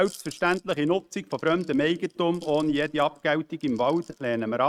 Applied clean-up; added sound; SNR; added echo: neural mask model RNNoise.